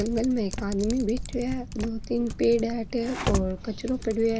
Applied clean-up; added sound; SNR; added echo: none; Typing; 7 dB; none.